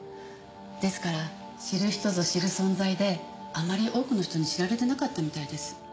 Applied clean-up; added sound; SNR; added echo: none; none; none; none.